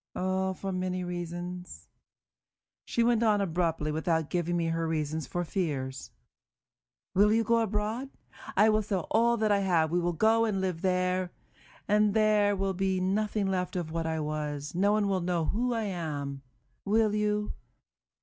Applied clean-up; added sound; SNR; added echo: none; none; none; none.